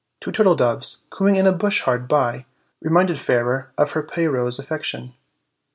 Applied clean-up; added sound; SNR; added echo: none; none; none; none.